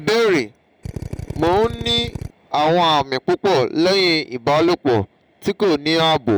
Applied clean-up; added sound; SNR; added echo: none; Drill; 10 dB; none.